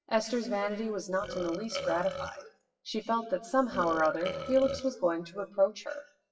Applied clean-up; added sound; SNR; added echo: classical method WPE with log-MMSE.